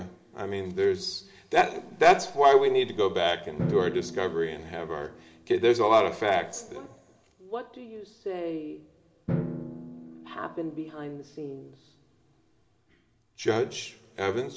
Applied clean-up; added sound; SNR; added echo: none; Drum; 13 dB; reverberation time 1.3 s.